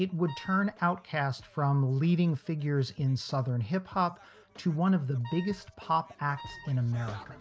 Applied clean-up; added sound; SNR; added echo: none; Wind instrument, woodwind instrument; 19 dB; none.